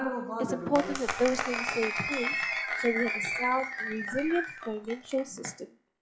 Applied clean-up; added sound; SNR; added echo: classical method WPE with log-MMSE.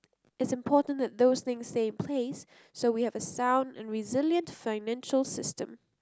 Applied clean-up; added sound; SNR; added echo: none; none; none; none.